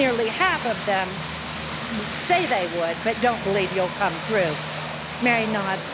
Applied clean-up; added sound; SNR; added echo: none; Vehicle; 6 dB; none.